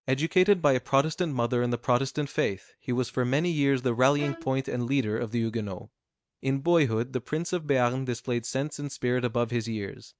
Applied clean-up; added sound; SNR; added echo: neural mask model RNNoise.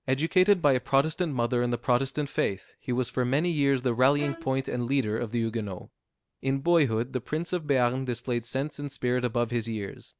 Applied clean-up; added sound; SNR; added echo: none; Bowed string instrument; 17 dB; none.